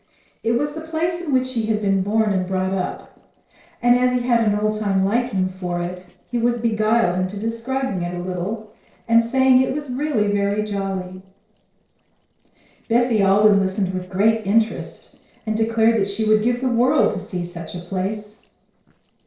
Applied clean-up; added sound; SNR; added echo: neural separator model SepFormer DNS4.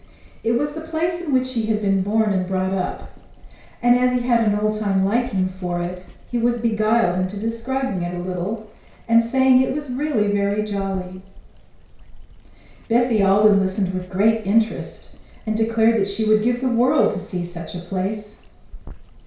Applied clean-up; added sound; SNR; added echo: none; Water; 19 dB; reverberation time 0.6 s.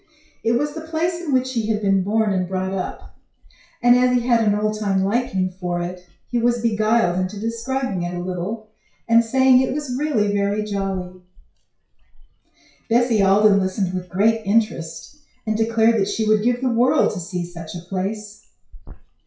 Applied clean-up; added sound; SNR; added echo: classical method WPE with log-MMSE.